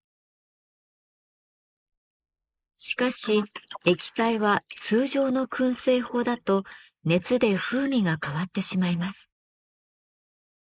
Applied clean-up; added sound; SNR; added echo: neural mask model Resemble Enhance denoiser.